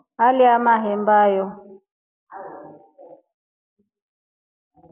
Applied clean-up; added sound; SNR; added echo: none; none; none; none.